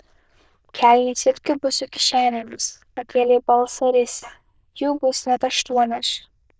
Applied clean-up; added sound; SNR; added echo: neural diffusion model UNIVERSE++.